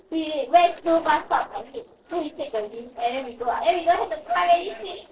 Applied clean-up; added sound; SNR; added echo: neural separator model SepFormer DNS4.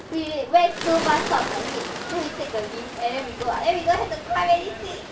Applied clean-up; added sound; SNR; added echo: none; Bird; 8 dB; reverberation time 0.3 s.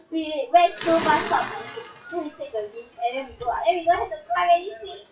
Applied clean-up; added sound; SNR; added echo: classical method WPE with log-MMSE.